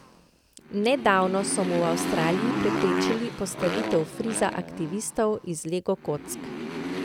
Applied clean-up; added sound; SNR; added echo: none; Motorcycle; 4 dB; none.